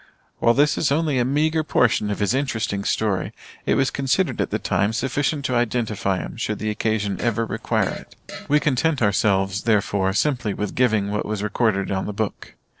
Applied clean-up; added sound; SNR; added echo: neural separator model SepFormer DNS4.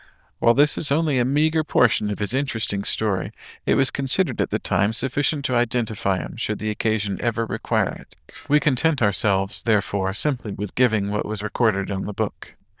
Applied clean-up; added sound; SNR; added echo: neural diffusion model UNIVERSE++.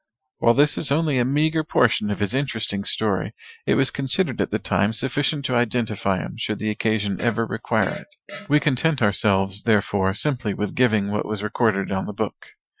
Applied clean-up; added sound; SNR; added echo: classical method Wiener filter.